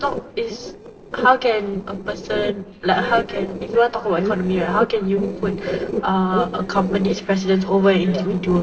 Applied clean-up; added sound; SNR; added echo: neural separator model SepFormer DNS4.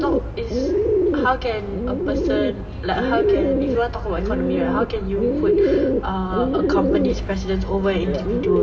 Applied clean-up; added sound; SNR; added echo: none; Bird; -2 dB; reverberation time 2.8 s.